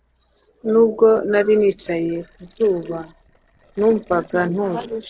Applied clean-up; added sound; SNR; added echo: neural separator model SepFormer DNS4.